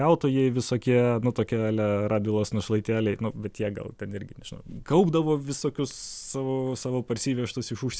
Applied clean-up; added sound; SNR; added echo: none; none; none; none.